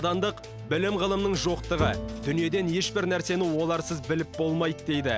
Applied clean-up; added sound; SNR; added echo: none; Bowed string instrument; 10 dB; none.